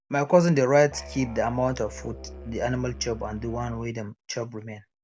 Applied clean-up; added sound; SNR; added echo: none; Musical instrument; 15 dB; none.